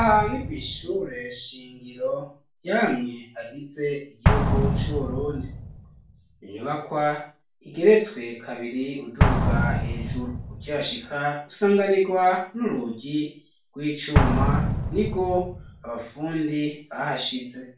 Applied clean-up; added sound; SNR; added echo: none; Explosion; 2 dB; reverberation time 0.4 s.